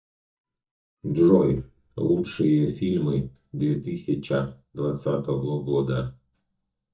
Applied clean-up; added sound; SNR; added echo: neural mask model DeepFilterNet 3.